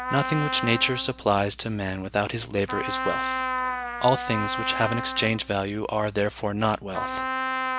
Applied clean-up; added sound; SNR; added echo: none; Trumpet; 5 dB; none.